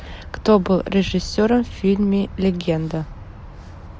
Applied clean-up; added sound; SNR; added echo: none; none; none; none.